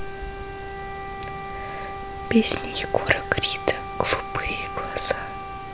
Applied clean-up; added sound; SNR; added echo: none; Wind instrument, woodwind instrument; 7 dB; none.